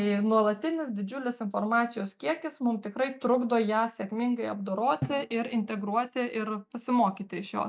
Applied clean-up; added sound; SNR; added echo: neural mask model RNNoise.